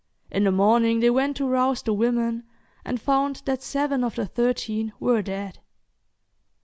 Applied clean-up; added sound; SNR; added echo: none; none; none; none.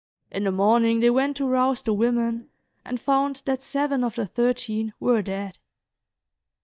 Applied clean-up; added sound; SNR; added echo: neural mask model DeepFilterNet 3.